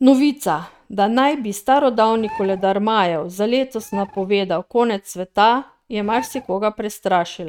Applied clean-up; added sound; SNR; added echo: neural mask model RNNoise.